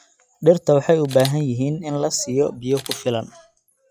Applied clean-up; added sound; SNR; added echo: classical method log-MMSE.